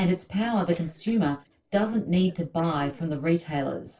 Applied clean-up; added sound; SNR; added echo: neural separator model SepFormer DNS4.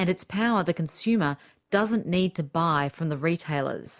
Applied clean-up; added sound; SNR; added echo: none; none; none; none.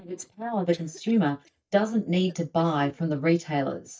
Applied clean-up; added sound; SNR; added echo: neural mask model DeepFilterNet 3.